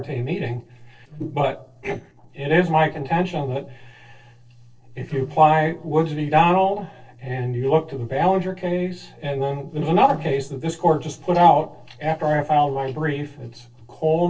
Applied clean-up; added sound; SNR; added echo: neural separator model SepFormer DNS4.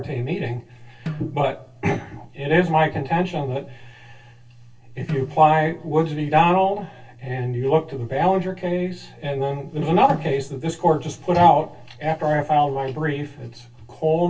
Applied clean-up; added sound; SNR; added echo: none; Snare drum; 16 dB; reverberation time 0.1 s.